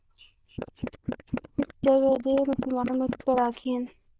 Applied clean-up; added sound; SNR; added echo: neural diffusion model UNIVERSE++.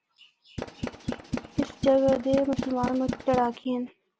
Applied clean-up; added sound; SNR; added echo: none; Tools; 6 dB; none.